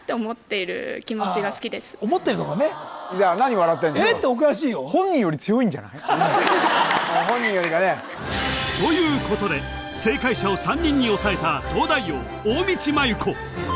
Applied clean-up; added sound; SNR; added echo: none; none; none; none.